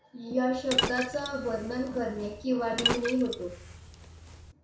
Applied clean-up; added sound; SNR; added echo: none; Liquid; 4 dB; reverberation time 0.6 s.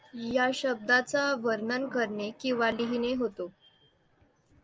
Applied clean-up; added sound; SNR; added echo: none; none; none; none.